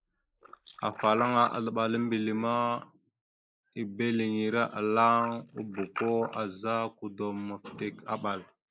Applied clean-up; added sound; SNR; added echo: neural mask model Resemble Enhance denoiser.